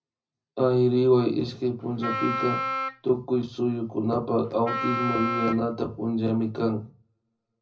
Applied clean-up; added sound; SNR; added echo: none; Wind instrument, woodwind instrument; 4 dB; reverberation time 0.4 s.